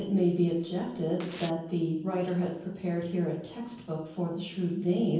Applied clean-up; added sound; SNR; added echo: none; Domestic sounds, home sounds; 14 dB; reverberation time 0.9 s.